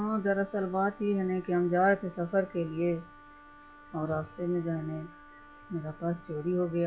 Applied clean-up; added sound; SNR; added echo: classical method log-MMSE.